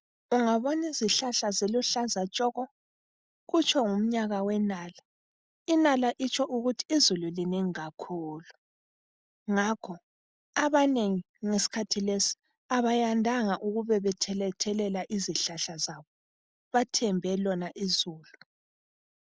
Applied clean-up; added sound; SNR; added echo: none; none; none; none.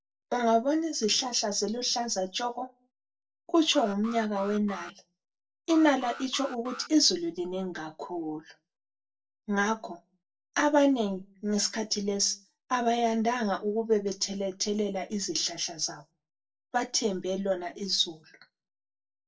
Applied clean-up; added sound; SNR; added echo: neural separator model SepFormer DNS4.